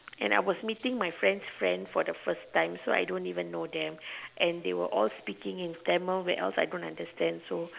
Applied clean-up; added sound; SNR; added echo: none; none; none; none.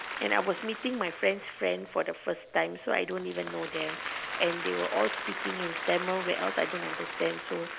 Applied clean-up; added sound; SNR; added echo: none; Applause; 7 dB; none.